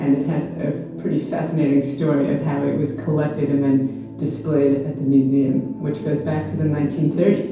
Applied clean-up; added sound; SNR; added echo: none; none; none; reverberation time 0.9 s.